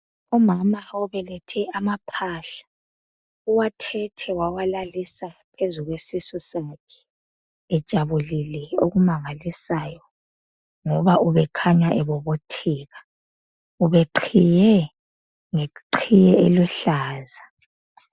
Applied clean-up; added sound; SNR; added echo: neural mask model DeepFilterNet 3.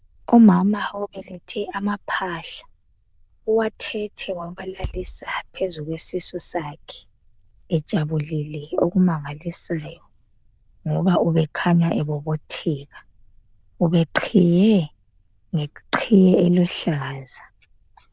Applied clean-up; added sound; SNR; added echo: neural diffusion model UNIVERSE++.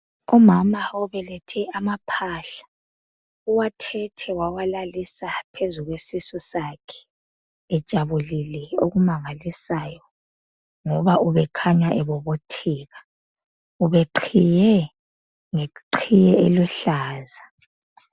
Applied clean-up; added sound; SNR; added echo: none; none; none; none.